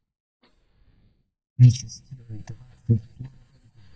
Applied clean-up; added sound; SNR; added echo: neural mask model DeepFilterNet 3.